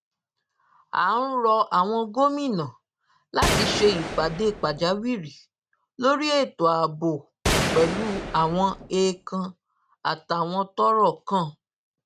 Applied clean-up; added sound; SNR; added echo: none; Gunshot, gunfire; 3 dB; none.